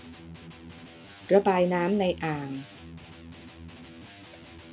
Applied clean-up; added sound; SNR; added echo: none; Electric guitar; 16 dB; none.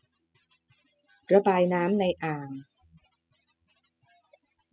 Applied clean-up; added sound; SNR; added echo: classical method spectral subtraction.